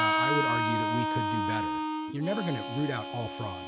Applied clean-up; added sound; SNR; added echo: none; Harmonica; -3 dB; none.